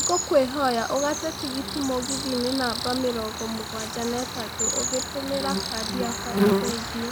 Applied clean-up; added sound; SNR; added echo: none; Cricket; 1 dB; none.